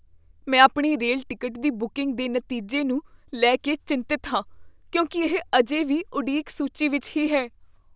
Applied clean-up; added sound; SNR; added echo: none; none; none; none.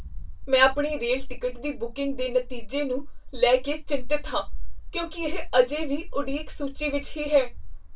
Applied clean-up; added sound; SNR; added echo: none; Wind; 15 dB; reverberation time 0.2 s.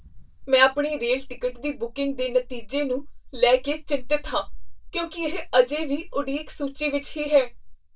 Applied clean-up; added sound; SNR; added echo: neural mask model DeepFilterNet 3.